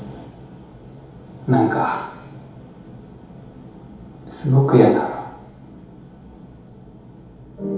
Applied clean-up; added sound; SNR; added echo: none; none; none; reverberation time 2.2 s.